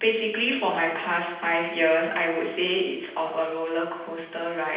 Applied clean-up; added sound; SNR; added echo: none; none; none; reverberation time 0.9 s.